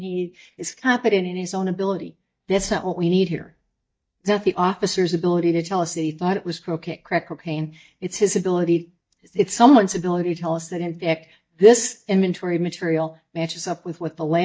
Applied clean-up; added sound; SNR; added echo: neural mask model DeepFilterNet 3.